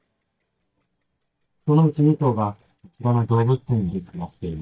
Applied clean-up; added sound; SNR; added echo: neural mask model DeepFilterNet 3.